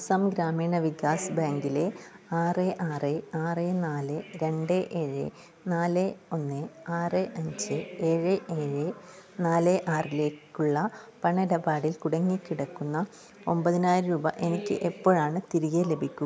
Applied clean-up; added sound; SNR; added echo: none; none; none; none.